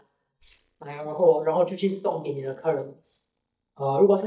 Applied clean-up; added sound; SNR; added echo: neural mask model DeepFilterNet 3.